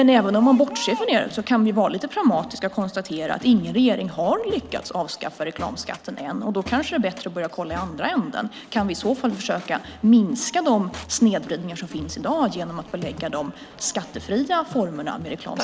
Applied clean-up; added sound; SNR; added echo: none; Crowd; 19 dB; none.